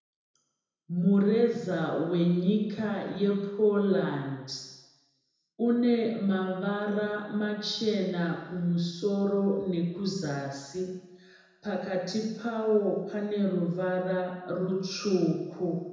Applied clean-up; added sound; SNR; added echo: none; none; none; reverberation time 1.0 s.